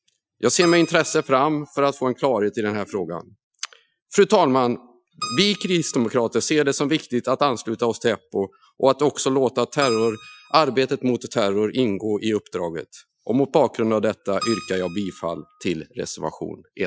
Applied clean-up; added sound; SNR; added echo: classical method Wiener filter.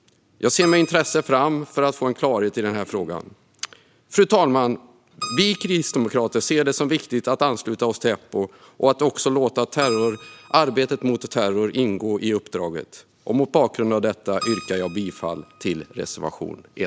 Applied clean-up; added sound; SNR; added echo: none; Keyboard (musical); 19 dB; none.